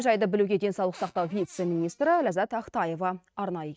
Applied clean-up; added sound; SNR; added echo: neural mask model RNNoise.